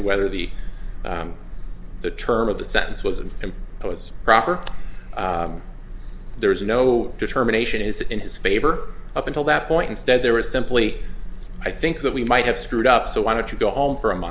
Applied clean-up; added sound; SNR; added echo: none; none; none; none.